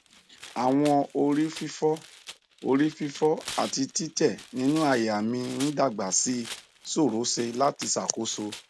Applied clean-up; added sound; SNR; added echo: none; Tearing; 18 dB; none.